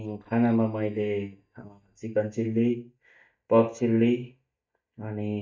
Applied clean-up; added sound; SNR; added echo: neural mask model DeepFilterNet 3.